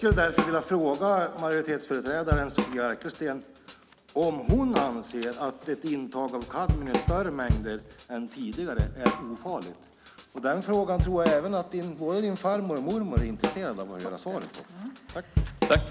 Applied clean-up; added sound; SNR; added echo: none; Drum / Drum kit; 3 dB; none.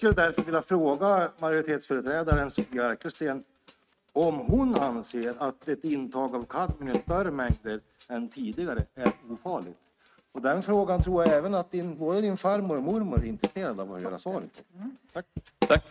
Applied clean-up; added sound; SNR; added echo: neural mask model RNNoise.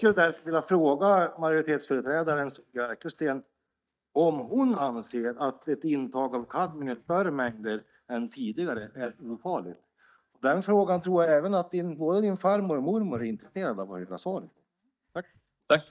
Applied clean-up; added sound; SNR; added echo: neural mask model DeepFilterNet 3.